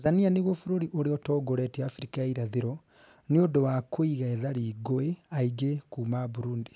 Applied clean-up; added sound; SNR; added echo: none; none; none; none.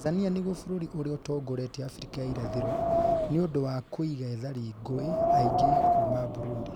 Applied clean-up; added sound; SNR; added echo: none; Wind; -2 dB; none.